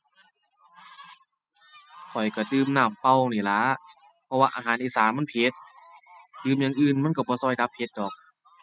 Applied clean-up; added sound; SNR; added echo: classical method spectral subtraction.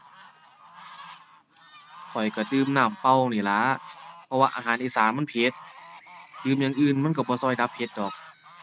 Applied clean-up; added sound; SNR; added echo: none; Fowl; 19 dB; none.